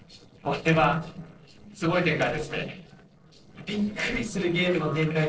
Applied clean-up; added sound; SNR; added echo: neural separator model SepFormer DNS4.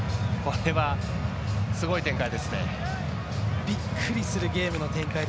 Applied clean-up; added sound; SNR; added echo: none; none; none; none.